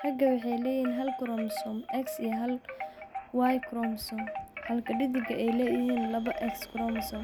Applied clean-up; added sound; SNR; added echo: none; Wind chime; 8 dB; none.